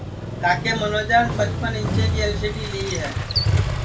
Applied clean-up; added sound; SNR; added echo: none; Motorcycle; -1 dB; reverberation time 0.2 s.